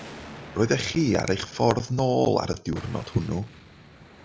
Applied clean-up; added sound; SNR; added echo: none; Explosion + Finger snapping; 18 dB; none.